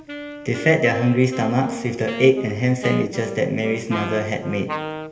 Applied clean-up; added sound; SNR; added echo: none; Wind instrument, woodwind instrument; 10 dB; reverberation time 1.4 s.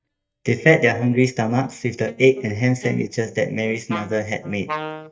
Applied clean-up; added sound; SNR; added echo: neural mask model DeepFilterNet 3.